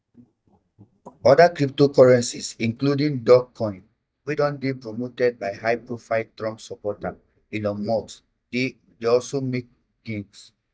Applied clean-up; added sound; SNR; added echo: neural mask model DeepFilterNet 3.